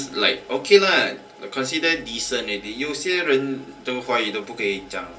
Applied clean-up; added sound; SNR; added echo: none; none; none; reverberation time 0.3 s.